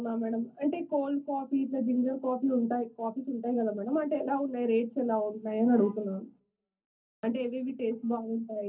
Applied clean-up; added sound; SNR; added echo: none; none; none; reverberation time 0.4 s.